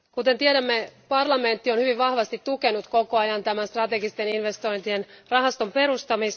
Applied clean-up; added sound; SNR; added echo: none; none; none; none.